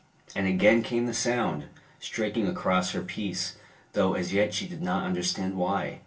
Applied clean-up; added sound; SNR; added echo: none; none; none; reverberation time 0.2 s.